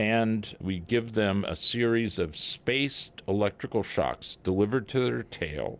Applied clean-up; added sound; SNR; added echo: none; none; none; none.